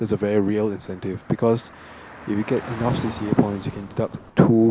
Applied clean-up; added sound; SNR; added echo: none; Bell + Traffic noise, roadway noise / Car; 12 dB; none.